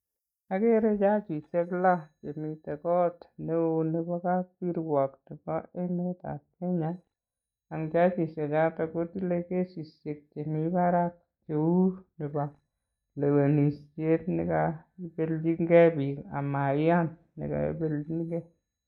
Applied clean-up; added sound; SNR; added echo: neural mask model DeepFilterNet 3.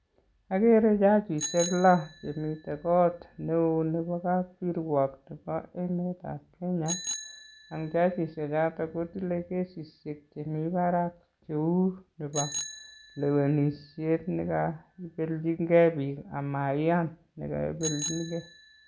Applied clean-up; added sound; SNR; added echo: none; Bicycle bell; 13 dB; none.